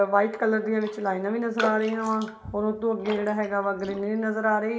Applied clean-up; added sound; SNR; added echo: none; Raindrop; 14 dB; reverberation time 1.7 s.